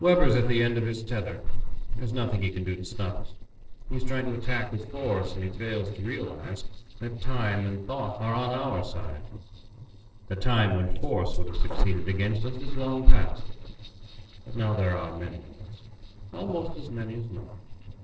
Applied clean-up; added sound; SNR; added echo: neural separator model SepFormer DNS4.